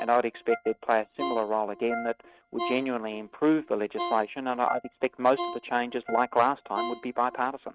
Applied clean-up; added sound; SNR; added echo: neural mask model RNNoise.